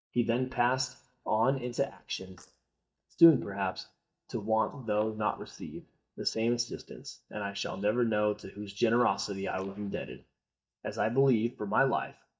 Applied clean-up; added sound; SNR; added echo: neural mask model DeepFilterNet 3.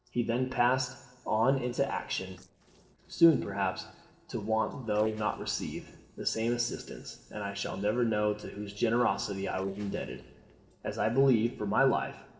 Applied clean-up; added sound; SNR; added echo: neural separator model SepFormer DNS4.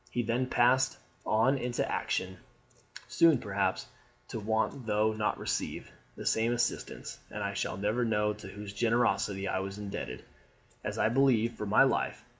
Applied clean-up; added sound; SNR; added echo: none; none; none; none.